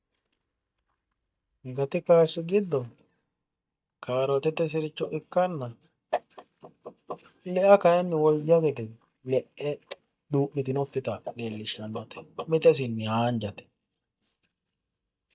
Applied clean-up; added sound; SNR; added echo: neural mask model DeepFilterNet 3.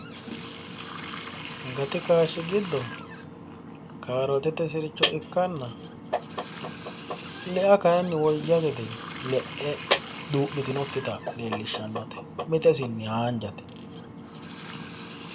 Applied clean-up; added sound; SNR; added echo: none; Water tap, faucet; 11 dB; reverberation time 1.4 s.